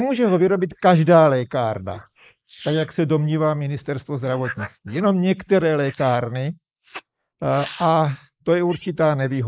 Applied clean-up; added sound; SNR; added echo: neural mask model Resemble Enhance denoiser.